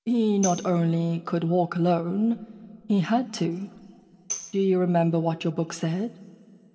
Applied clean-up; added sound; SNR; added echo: none; Tambourine; 15 dB; reverberation time 1.6 s.